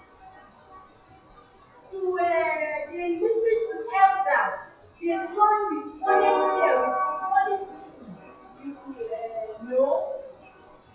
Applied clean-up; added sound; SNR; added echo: classical method WPE with log-MMSE.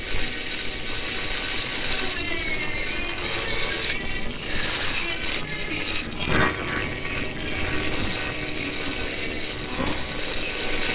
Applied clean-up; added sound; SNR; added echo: neural separator model SepFormer WHAMR!.